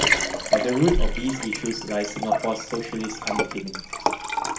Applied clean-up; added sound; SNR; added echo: none; Liquid; -2 dB; reverberation time 0.4 s.